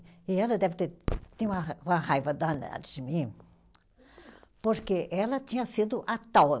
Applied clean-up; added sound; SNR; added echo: none; none; none; none.